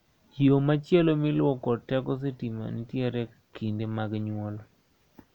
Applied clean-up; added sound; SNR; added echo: none; none; none; none.